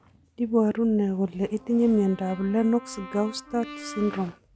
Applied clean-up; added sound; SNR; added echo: none; Brass instrument; 17 dB; none.